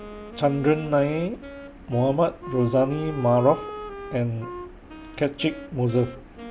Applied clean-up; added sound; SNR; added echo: none; Wind instrument, woodwind instrument; 14 dB; none.